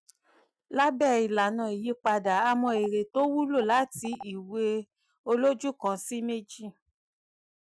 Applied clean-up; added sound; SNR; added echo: neural mask model RNNoise.